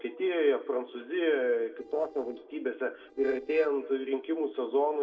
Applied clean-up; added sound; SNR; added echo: neural separator model SepFormer DNS4.